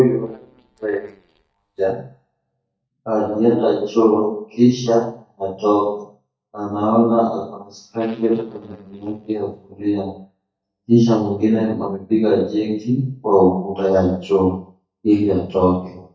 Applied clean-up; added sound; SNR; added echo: neural mask model DeepFilterNet 3.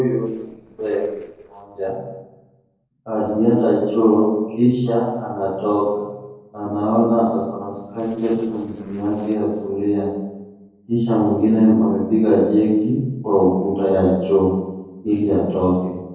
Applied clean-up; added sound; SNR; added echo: neural separator model SepFormer DNS4.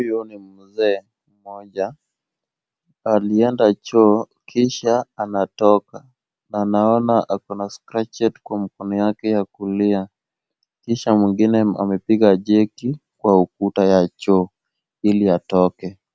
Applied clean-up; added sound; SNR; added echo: none; none; none; none.